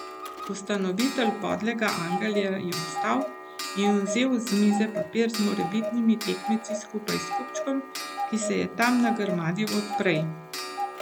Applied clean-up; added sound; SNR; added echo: none; Clock; 7 dB; none.